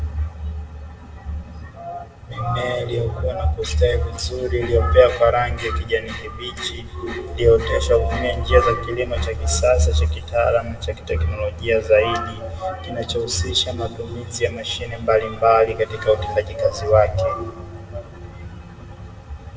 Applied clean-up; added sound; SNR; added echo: none; none; none; reverberation time 1.3 s.